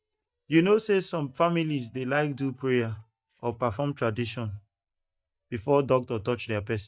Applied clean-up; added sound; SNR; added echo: neural mask model DeepFilterNet 3.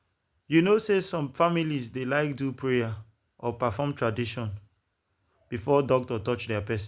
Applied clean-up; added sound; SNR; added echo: none; none; none; none.